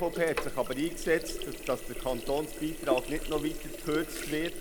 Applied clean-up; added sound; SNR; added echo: none; Sink (filling or washing); 5 dB; none.